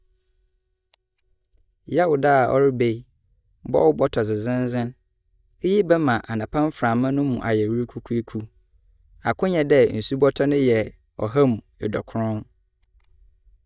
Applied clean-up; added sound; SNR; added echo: neural mask model DeepFilterNet 3.